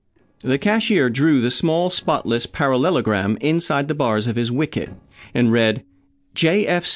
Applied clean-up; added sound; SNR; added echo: neural separator model SepFormer DNS4.